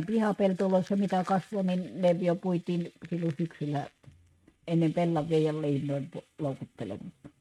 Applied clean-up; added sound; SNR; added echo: neural mask model RNNoise.